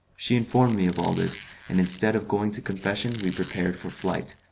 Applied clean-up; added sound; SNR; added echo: none; Squeak; 19 dB; none.